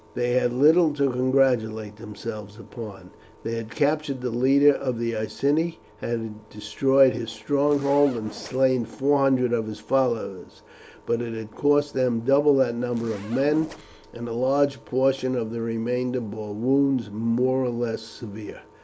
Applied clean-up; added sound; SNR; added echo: none; Zipper (clothing); 18 dB; none.